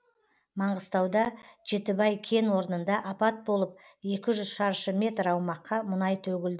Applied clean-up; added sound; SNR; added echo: none; none; none; none.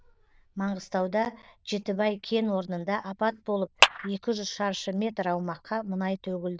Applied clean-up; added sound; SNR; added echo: neural diffusion model UNIVERSE++.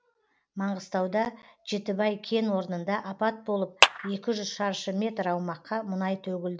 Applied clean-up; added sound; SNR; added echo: none; Clapping; -3 dB; none.